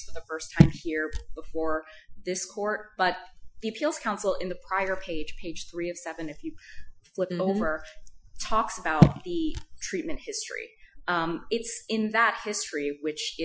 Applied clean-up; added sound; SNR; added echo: classical method Wiener filter.